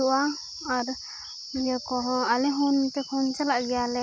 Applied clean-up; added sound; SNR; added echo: none; none; none; none.